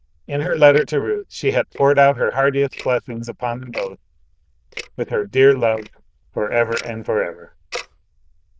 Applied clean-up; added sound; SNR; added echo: neural diffusion model UNIVERSE++.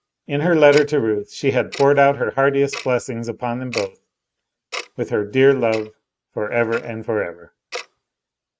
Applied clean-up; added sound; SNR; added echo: neural mask model RNNoise.